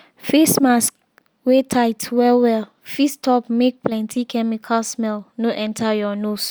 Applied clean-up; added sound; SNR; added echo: none; none; none; none.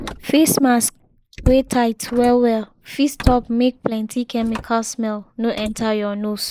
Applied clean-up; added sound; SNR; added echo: neural mask model Resemble Enhance denoiser.